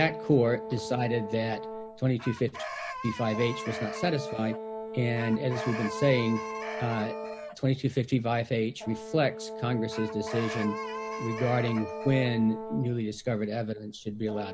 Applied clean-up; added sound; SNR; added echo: none; Brass instrument + Chicken, rooster; 8 dB; none.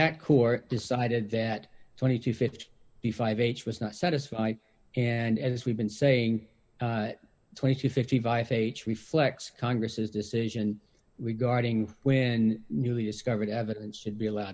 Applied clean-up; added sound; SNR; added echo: none; none; none; none.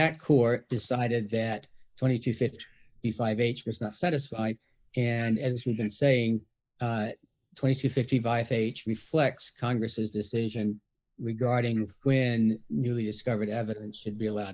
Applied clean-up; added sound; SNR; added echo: neural mask model Resemble Enhance denoiser.